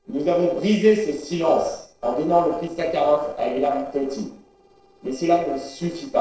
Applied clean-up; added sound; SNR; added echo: neural separator model SepFormer DNS4.